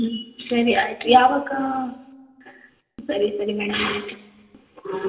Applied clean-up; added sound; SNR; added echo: none; none; none; reverberation time 2.2 s.